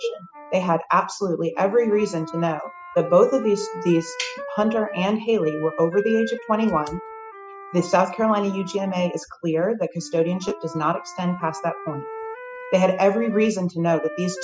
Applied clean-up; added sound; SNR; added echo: classical method spectral subtraction.